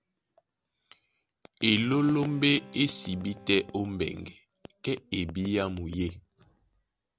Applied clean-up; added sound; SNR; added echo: none; Guitar; 19 dB; none.